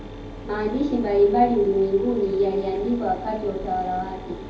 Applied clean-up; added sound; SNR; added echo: none; Mechanisms; 13 dB; reverberation time 0.6 s.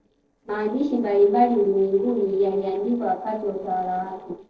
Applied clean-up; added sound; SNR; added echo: neural separator model SepFormer DNS4.